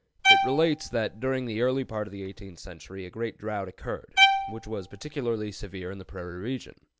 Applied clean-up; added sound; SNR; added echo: none; Bowed string instrument; -3 dB; none.